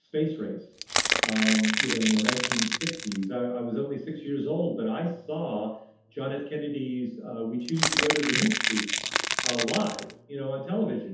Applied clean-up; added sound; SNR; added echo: none; Crackle / Crushing; -1 dB; reverberation time 0.6 s.